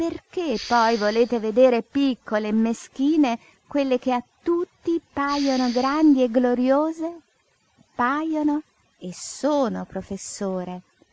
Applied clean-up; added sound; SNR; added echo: none; Respiratory sounds; 15 dB; none.